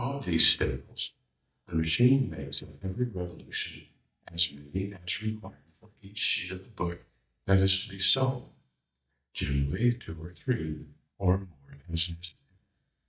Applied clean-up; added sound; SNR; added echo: neural mask model DeepFilterNet 3.